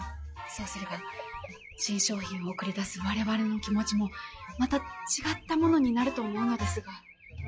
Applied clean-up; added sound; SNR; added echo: classical method log-MMSE.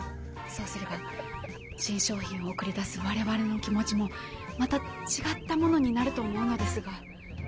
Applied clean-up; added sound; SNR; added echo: none; Race car, auto racing / Alarm; 13 dB; none.